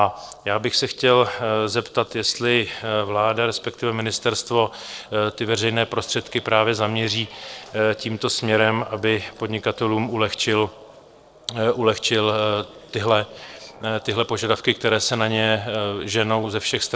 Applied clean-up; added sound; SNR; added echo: neural separator model SepFormer DNS4.